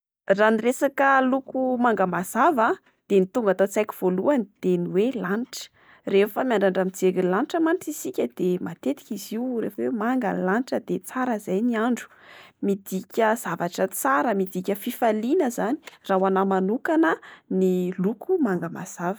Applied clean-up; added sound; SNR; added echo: none; none; none; none.